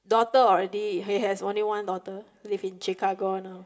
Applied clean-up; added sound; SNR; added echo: none; none; none; reverberation time 0.3 s.